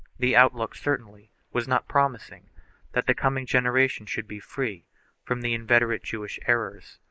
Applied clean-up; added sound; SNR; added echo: neural mask model Resemble Enhance denoiser.